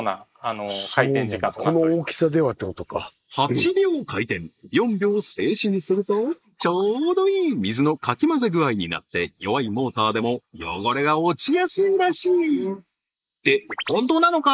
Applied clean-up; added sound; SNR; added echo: neural mask model Resemble Enhance denoiser.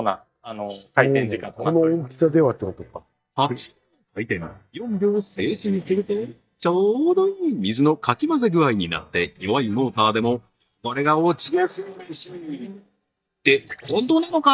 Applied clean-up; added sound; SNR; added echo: neural mask model DeepFilterNet 3.